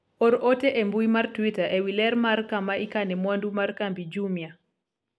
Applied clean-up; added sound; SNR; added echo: none; none; none; none.